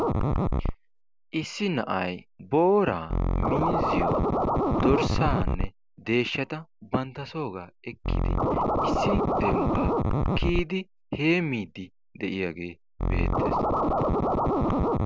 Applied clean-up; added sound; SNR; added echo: none; Scratching (performance technique); -3 dB; none.